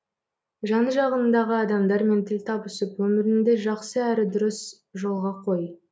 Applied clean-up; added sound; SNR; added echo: none; none; none; none.